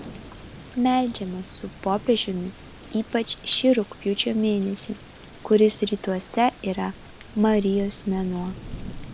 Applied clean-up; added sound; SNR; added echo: none; Thunder / Rain; 16 dB; none.